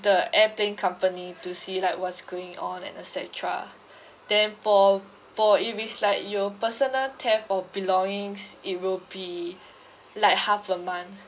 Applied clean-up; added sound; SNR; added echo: none; none; none; none.